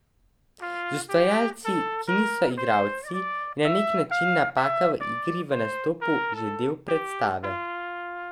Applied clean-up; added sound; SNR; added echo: none; Trumpet; 3 dB; none.